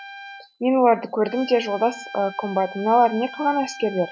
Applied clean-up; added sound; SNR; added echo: none; Trumpet; 17 dB; none.